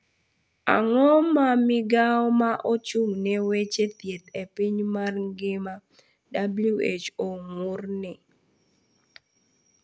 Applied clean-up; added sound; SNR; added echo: none; none; none; none.